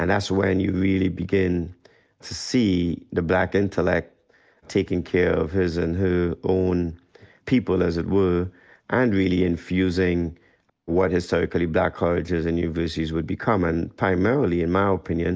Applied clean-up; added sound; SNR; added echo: none; none; none; none.